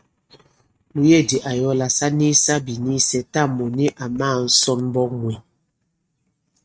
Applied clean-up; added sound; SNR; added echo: neural mask model RNNoise.